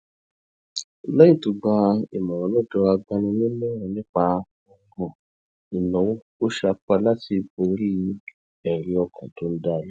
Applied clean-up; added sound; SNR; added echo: none; none; none; none.